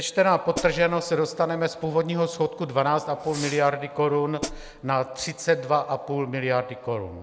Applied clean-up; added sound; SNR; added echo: none; Hi-hat + Fireworks; 12 dB; none.